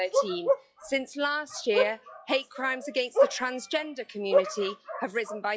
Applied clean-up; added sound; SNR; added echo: classical method log-MMSE.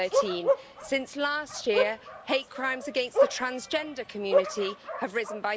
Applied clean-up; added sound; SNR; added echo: none; Bark; -1 dB; none.